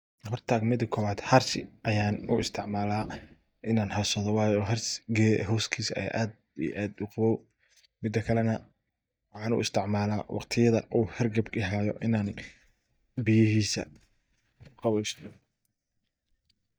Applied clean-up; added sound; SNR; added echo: neural mask model DeepFilterNet 3.